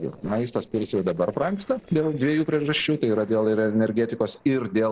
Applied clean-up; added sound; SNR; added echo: neural separator model SepFormer DNS4.